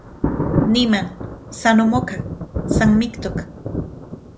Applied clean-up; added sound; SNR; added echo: none; Thunder; 3 dB; none.